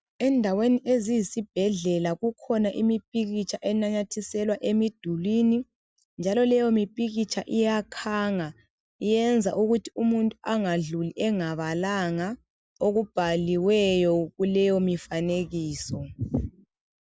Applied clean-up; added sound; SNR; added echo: none; none; none; none.